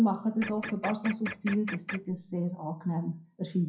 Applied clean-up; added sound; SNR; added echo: classical method WPE with log-MMSE.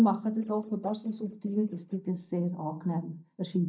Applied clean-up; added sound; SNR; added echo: neural mask model DeepFilterNet 3.